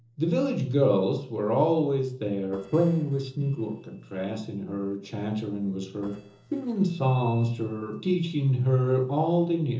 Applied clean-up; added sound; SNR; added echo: neural separator model SepFormer DNS4.